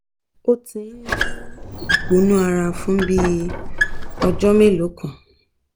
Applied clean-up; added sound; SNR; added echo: none; Squeak; 4 dB; none.